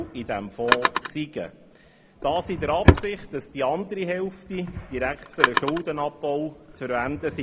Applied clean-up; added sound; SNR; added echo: none; Drawer open or close; -1 dB; none.